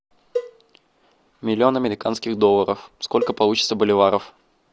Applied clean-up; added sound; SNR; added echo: none; Cowbell; 11 dB; none.